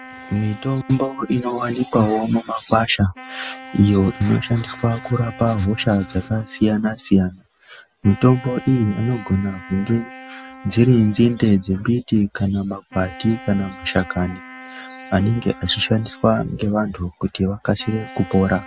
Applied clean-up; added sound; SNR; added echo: none; Wind instrument, woodwind instrument + Writing; 19 dB; none.